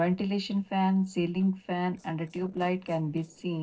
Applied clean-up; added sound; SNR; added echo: neural separator model SepFormer DNS4.